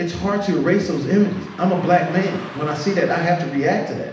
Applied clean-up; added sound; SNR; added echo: none; Car passing by; 19 dB; reverberation time 0.8 s.